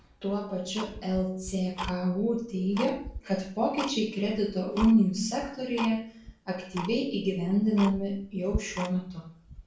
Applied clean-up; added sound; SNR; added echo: none; Tick-tock; 12 dB; reverberation time 0.3 s.